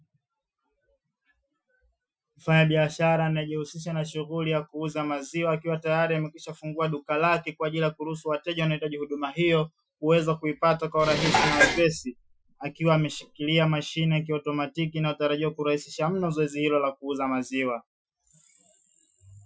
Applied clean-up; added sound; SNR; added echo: classical method Wiener filter.